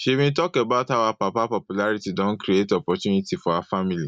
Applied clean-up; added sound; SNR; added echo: none; none; none; none.